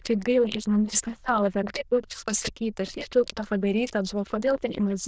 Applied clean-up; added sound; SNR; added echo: neural diffusion model UNIVERSE++.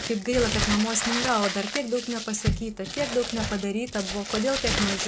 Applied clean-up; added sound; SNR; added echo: none; Crumpling, crinkling; 3 dB; none.